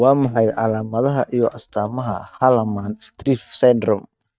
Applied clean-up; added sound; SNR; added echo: neural mask model DeepFilterNet 3.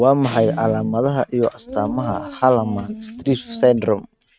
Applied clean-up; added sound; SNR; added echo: neural mask model RNNoise.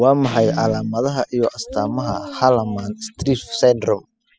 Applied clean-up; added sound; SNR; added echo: classical method spectral subtraction.